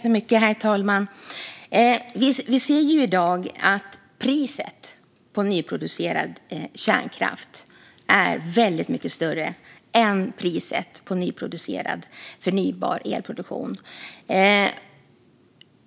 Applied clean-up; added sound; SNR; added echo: none; none; none; none.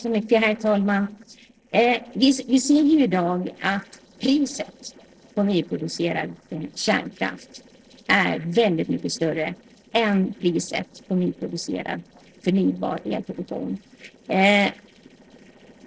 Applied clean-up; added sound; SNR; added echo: neural separator model SepFormer DNS4.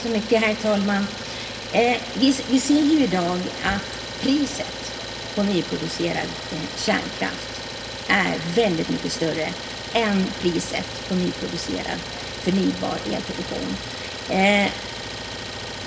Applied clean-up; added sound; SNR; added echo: none; Idling; 8 dB; reverberation time 2.8 s.